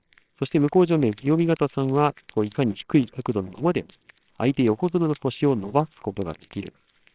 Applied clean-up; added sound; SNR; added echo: neural separator model SepFormer WHAMR!.